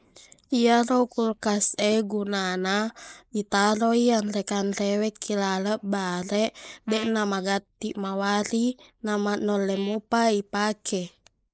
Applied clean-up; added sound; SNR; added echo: neural mask model Resemble Enhance denoiser.